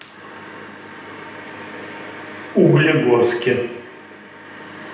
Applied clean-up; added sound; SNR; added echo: none; none; none; reverberation time 0.9 s.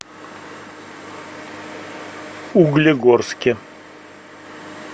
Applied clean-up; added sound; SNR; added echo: none; none; none; none.